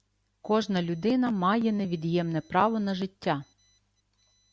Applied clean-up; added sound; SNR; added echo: none; none; none; none.